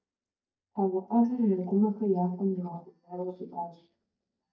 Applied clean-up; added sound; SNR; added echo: neural mask model DeepFilterNet 3.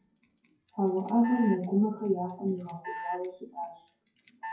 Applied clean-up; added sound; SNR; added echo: classical method WPE with log-MMSE.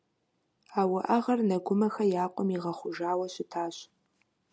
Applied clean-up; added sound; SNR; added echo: none; none; none; none.